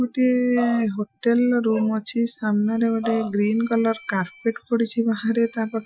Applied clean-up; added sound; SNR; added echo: classical method Wiener filter.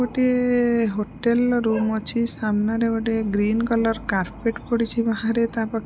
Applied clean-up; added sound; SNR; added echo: none; none; none; none.